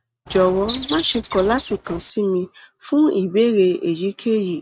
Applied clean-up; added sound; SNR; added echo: neural mask model RNNoise.